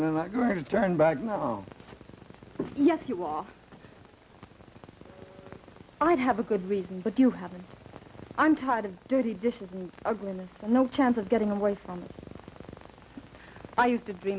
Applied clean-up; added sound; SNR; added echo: none; none; none; none.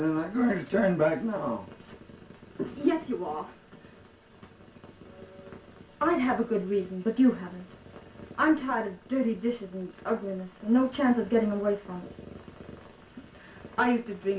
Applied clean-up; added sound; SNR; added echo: none; none; none; reverberation time 0.3 s.